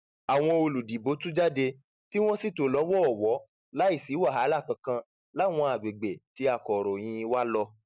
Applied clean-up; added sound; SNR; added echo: none; none; none; none.